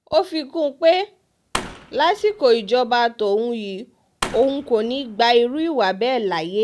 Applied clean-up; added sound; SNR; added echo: none; Fireworks; 14 dB; none.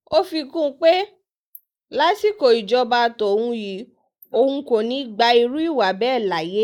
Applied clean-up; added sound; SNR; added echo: neural mask model Resemble Enhance denoiser.